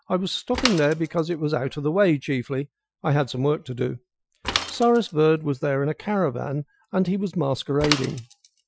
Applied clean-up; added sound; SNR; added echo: classical method Wiener filter.